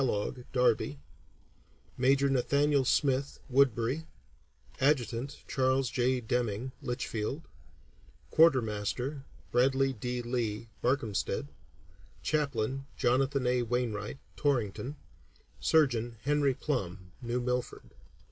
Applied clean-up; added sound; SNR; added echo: none; none; none; none.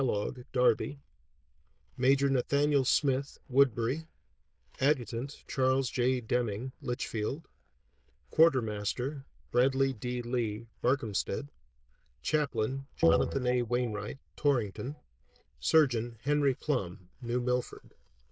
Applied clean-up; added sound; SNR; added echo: neural diffusion model UNIVERSE++.